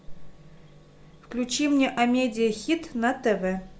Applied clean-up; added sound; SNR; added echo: none; none; none; none.